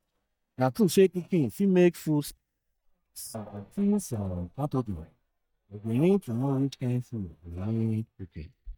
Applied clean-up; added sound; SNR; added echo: neural mask model DeepFilterNet 3.